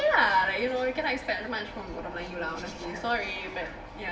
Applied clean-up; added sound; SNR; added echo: none; Bark; 18 dB; reverberation time 1.1 s.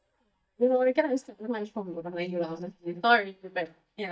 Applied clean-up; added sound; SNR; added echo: neural mask model DeepFilterNet 3.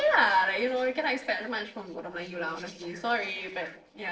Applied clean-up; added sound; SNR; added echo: neural separator model SepFormer DNS4.